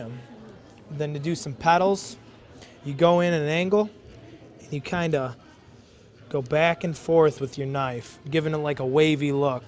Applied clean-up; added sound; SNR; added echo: none; none; none; none.